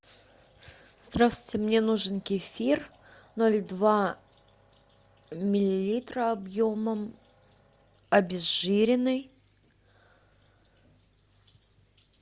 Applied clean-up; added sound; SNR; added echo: none; none; none; none.